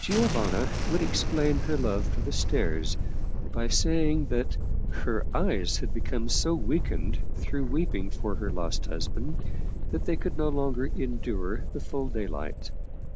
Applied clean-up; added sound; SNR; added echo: none; Thunderstorm; -5 dB; none.